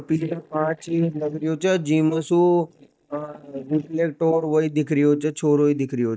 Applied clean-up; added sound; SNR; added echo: neural mask model DeepFilterNet 3.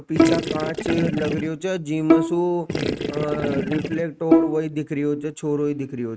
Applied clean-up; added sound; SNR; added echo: neural mask model RNNoise.